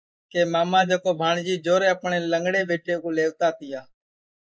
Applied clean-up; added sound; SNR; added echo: neural mask model Resemble Enhance denoiser.